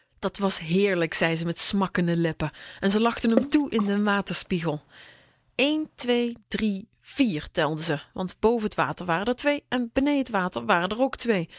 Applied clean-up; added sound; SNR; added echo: neural mask model DeepFilterNet 3.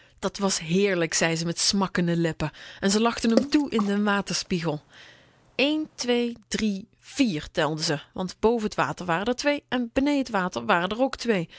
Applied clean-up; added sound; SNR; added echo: none; Water / Splash, splatter; 9 dB; none.